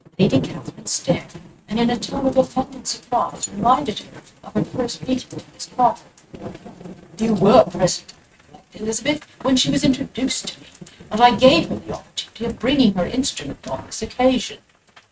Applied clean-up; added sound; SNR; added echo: neural mask model RNNoise.